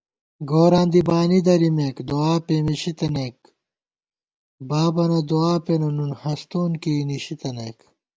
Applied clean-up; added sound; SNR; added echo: none; none; none; none.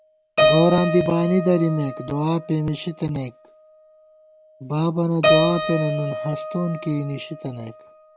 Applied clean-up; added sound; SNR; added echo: none; Keyboard (musical); 2 dB; none.